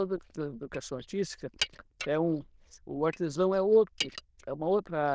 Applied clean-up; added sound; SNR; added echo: neural diffusion model UNIVERSE++.